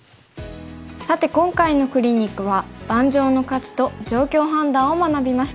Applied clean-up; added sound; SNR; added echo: none; none; none; none.